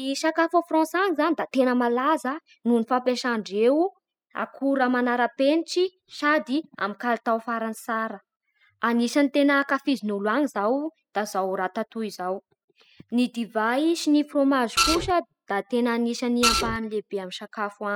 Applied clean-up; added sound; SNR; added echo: classical method spectral subtraction.